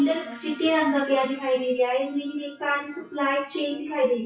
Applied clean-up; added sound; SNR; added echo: classical method WPE with log-MMSE.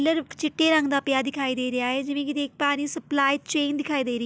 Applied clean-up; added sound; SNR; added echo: none; none; none; none.